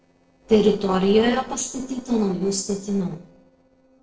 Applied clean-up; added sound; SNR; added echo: neural separator model SepFormer DNS4.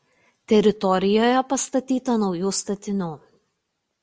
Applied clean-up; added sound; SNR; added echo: none; none; none; none.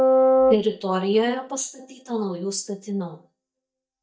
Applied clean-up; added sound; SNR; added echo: neural mask model DeepFilterNet 3.